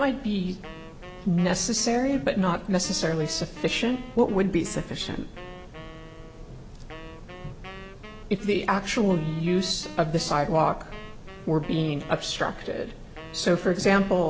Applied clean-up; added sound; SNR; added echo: none; Wind instrument, woodwind instrument; 18 dB; none.